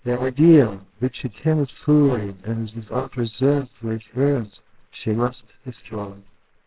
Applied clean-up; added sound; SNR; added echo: neural separator model SepFormer WHAMR!.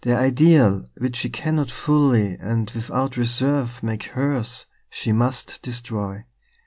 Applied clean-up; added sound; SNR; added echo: none; none; none; none.